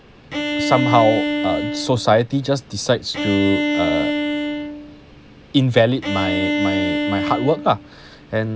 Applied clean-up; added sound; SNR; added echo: none; Bowed string instrument; 3 dB; none.